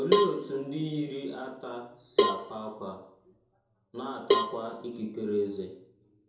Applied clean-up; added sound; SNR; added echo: none; Cowbell; -3 dB; reverberation time 2.6 s.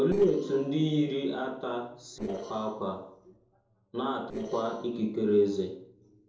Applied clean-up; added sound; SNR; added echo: neural separator model SepFormer DNS4.